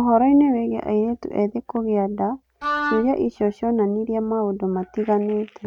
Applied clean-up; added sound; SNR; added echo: neural mask model RNNoise.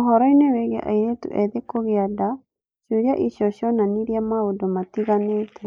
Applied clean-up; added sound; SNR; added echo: neural mask model Resemble Enhance denoiser.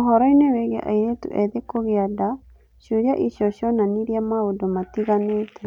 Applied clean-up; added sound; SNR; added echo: none; none; none; none.